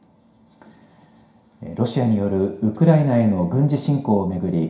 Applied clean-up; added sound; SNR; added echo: none; none; none; reverberation time 0.5 s.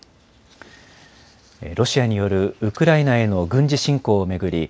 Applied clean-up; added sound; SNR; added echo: none; none; none; none.